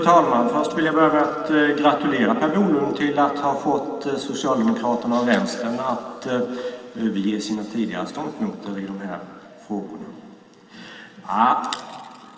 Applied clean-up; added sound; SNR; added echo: none; Musical instrument; 17 dB; reverberation time 2.2 s.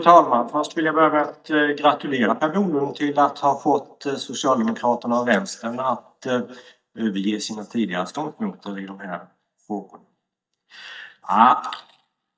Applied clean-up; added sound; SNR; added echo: neural mask model DeepFilterNet 3.